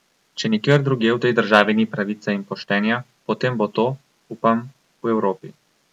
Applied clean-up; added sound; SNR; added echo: none; none; none; none.